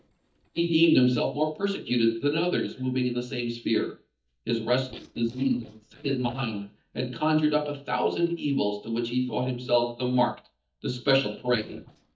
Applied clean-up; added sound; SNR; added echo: neural mask model DeepFilterNet 3.